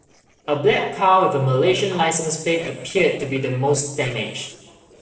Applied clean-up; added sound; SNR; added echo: neural separator model SepFormer DNS4.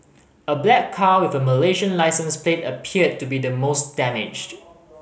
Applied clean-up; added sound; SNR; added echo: none; none; none; none.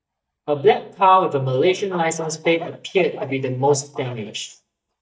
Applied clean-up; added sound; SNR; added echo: neural mask model DeepFilterNet 3.